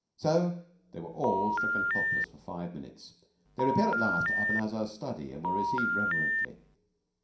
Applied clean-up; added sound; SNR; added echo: none; Telephone; -3 dB; reverberation time 0.5 s.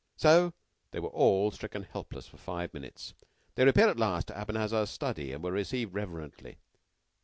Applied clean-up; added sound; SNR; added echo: none; none; none; none.